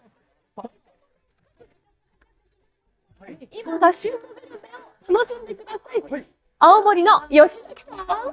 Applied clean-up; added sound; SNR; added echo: neural mask model DeepFilterNet 3.